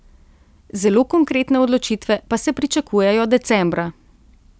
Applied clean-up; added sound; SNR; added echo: none; none; none; none.